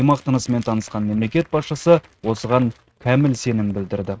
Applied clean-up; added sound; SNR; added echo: neural mask model RNNoise.